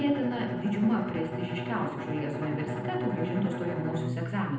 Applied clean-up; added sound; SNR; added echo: none; Bowed string instrument; 4 dB; reverberation time 0.8 s.